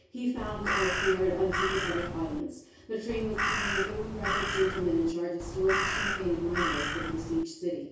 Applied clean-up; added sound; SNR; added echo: none; Crow; 1 dB; reverberation time 0.6 s.